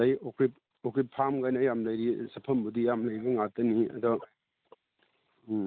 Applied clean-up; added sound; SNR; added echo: none; none; none; none.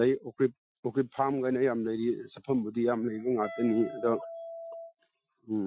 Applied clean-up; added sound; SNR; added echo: classical method Wiener filter.